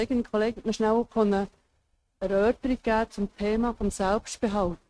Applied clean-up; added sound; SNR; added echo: neural mask model RNNoise.